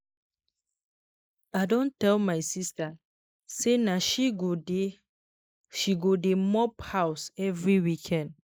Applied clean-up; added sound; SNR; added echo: neural mask model Resemble Enhance denoiser.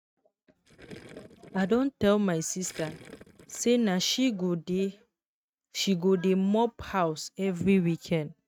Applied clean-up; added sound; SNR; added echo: neural mask model RNNoise.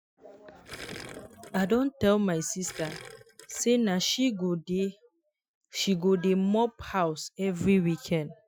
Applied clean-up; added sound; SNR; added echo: classical method Wiener filter.